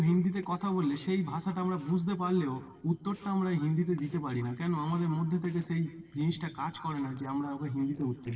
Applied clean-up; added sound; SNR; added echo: neural separator model SepFormer DNS4.